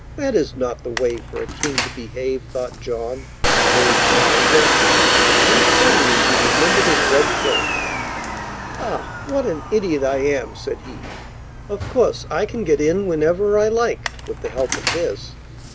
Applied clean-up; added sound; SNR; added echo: none; Domestic sounds, home sounds; -2 dB; none.